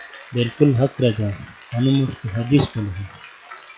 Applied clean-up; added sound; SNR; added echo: classical method log-MMSE.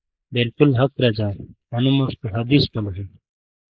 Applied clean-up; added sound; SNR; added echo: neural mask model Resemble Enhance denoiser.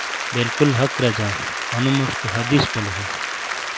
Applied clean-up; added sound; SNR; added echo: none; Applause; 4 dB; none.